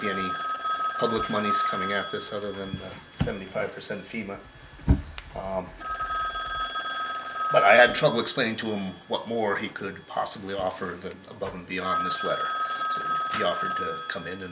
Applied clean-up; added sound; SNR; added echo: none; Telephone; 4 dB; none.